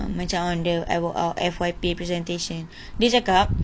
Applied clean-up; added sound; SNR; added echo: none; none; none; none.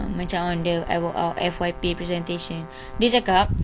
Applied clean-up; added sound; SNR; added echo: none; Brass instrument; 19 dB; none.